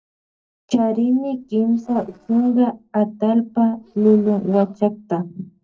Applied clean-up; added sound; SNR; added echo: neural separator model SepFormer DNS4.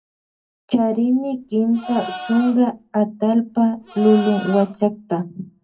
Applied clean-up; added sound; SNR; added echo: none; Livestock, farm animals, working animals; 14 dB; reverberation time 0.3 s.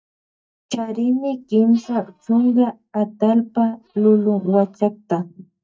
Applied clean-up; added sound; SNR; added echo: neural mask model DeepFilterNet 3.